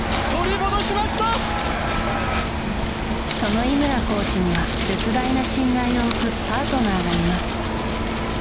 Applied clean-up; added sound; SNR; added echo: none; Wind; 0 dB; none.